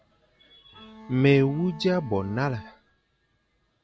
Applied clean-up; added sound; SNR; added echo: none; Bowed string instrument; 18 dB; none.